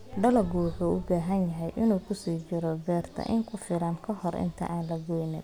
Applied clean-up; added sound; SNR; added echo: none; Boom; 18 dB; none.